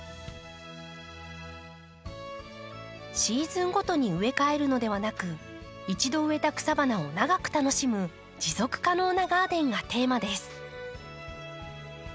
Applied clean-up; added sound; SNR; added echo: none; none; none; none.